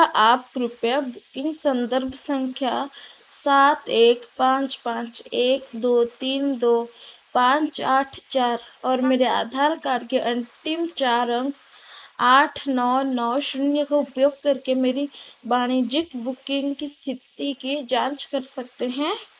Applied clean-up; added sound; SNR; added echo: neural mask model Resemble Enhance denoiser.